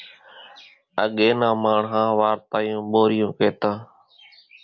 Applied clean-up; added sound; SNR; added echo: none; none; none; none.